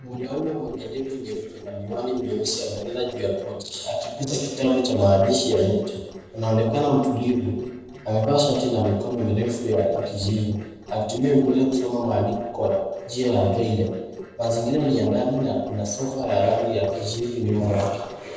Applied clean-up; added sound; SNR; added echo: neural separator model SepFormer DNS4.